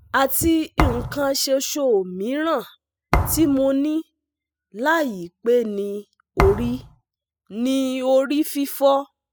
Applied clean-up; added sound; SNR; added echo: classical method spectral subtraction.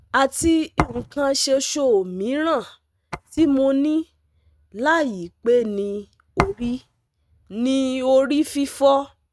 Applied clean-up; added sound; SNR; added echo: neural mask model RNNoise.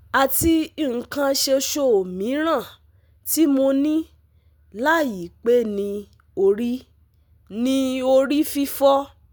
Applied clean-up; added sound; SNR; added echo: none; none; none; none.